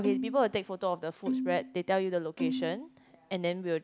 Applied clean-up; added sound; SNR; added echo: none; Bowed string instrument; 4 dB; none.